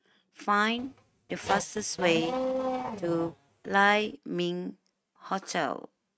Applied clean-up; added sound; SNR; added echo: neural mask model RNNoise.